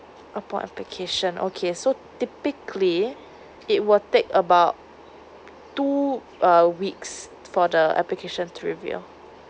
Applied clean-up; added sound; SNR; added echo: none; none; none; none.